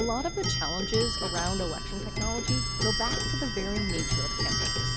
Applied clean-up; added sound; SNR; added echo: none; Clock; -4 dB; none.